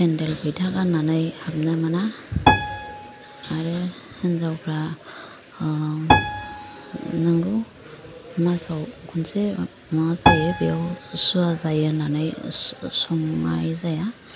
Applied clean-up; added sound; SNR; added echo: none; Piano; 2 dB; none.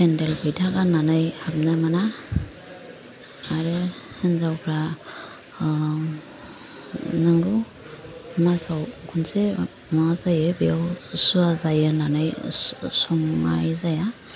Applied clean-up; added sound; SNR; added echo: none; none; none; none.